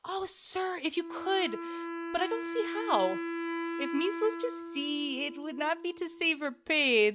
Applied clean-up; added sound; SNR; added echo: none; Wind instrument, woodwind instrument; 7 dB; none.